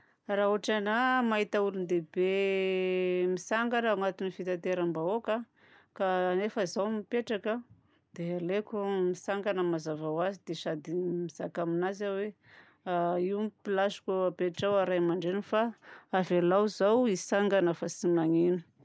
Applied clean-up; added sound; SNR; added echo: none; none; none; none.